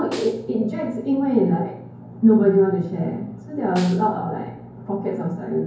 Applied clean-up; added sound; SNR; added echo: none; Snare drum; 18 dB; reverberation time 0.9 s.